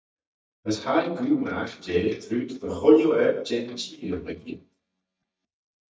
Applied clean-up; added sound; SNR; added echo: neural mask model DeepFilterNet 3.